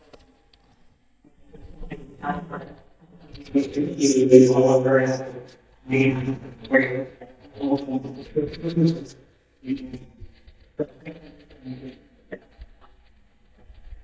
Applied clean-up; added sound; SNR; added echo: neural mask model DeepFilterNet 3.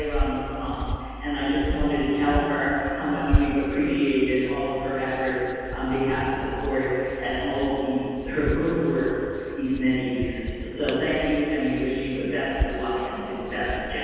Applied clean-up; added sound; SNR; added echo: none; Hands; 7 dB; reverberation time 2.1 s.